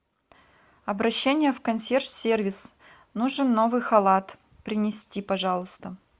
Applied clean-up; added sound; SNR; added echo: none; none; none; none.